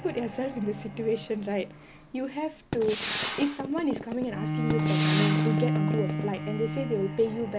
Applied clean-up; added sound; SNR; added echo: none; Bowed string instrument + Gunshot, gunfire; 0 dB; none.